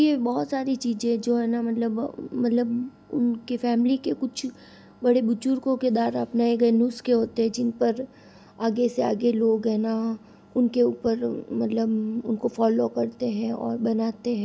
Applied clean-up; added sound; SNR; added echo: none; none; none; none.